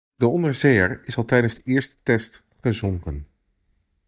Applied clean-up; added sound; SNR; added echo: neural mask model DeepFilterNet 3.